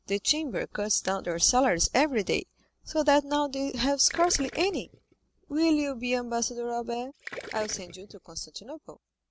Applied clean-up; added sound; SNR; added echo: none; Gurgling; 16 dB; none.